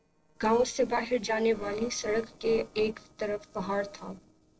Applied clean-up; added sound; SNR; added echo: neural separator model SepFormer DNS4.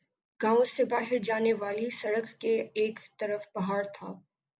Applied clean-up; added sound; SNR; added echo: none; none; none; none.